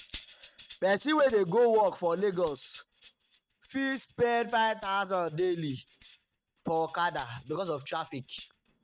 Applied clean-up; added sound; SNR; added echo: neural mask model RNNoise.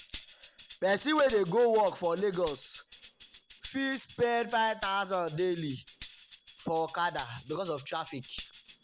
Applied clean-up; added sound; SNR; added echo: none; Tambourine; 4 dB; none.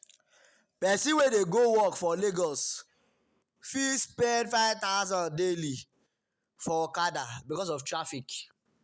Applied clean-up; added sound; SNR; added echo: none; none; none; none.